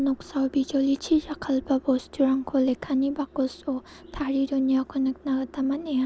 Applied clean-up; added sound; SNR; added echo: none; none; none; none.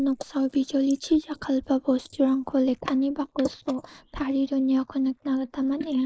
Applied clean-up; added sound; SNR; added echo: neural mask model Resemble Enhance denoiser.